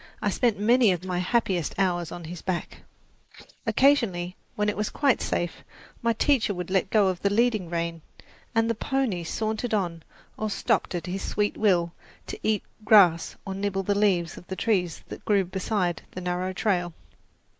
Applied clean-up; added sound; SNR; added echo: neural mask model Resemble Enhance denoiser.